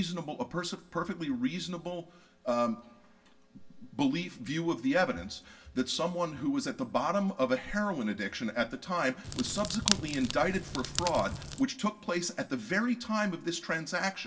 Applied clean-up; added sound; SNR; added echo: none; Crackle; 4 dB; reverberation time 0.2 s.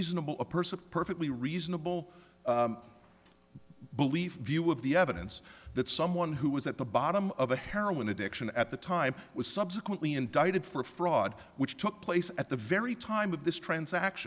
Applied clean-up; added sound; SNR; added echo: none; none; none; none.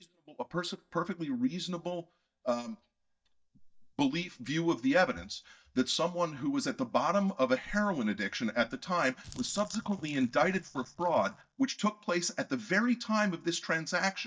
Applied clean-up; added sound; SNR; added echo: neural mask model DeepFilterNet 3.